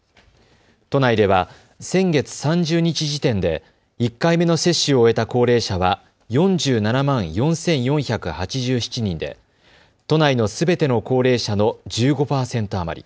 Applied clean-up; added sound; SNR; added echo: none; none; none; none.